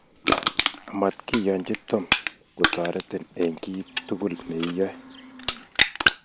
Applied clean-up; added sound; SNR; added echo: none; Crushing; -2 dB; none.